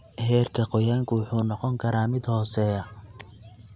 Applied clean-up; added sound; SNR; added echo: none; none; none; none.